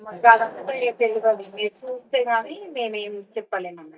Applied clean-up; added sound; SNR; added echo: neural mask model DeepFilterNet 3.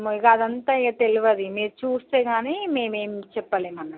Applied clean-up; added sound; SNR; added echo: none; none; none; none.